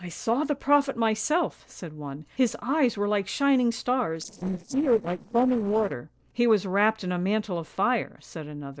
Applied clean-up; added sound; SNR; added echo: neural separator model SepFormer DNS4.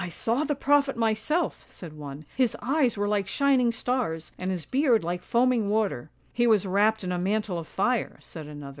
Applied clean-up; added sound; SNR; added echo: none; none; none; none.